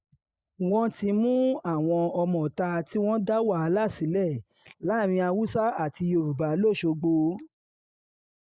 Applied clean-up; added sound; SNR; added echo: neural mask model Resemble Enhance denoiser.